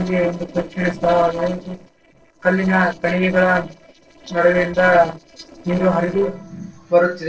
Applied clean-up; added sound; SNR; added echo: neural separator model SepFormer DNS4.